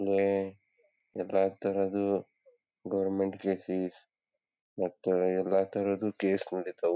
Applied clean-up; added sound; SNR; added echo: none; none; none; none.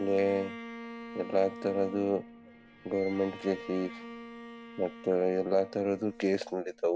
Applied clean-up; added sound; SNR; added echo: none; Bowed string instrument; 14 dB; none.